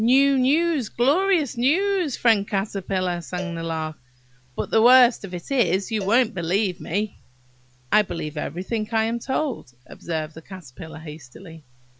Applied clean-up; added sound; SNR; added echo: none; Cowbell; 20 dB; none.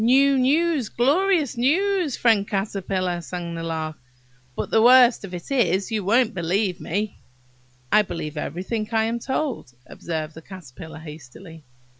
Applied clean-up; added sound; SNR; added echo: none; none; none; none.